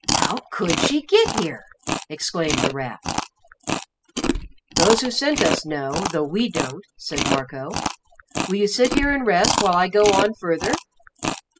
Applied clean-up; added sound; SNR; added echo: classical method spectral subtraction.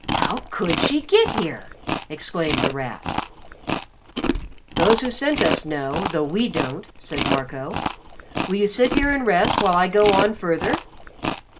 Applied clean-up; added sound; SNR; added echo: none; Chewing, mastication; 3 dB; none.